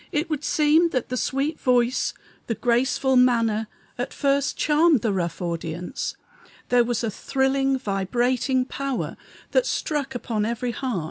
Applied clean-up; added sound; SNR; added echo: none; none; none; none.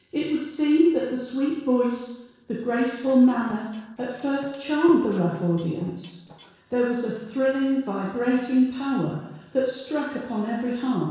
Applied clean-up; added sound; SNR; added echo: neural separator model SepFormer DNS4.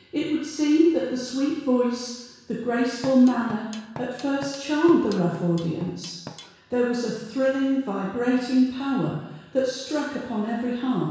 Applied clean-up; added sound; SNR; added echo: none; Drum kit; 18 dB; reverberation time 1.1 s.